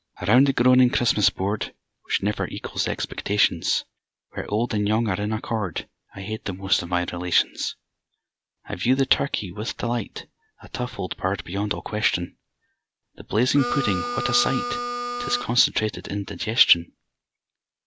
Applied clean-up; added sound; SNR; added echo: none; Harmonica; 3 dB; none.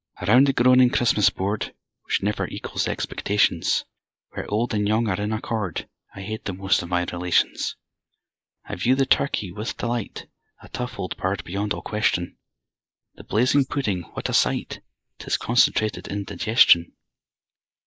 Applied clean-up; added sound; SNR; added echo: neural mask model Resemble Enhance denoiser.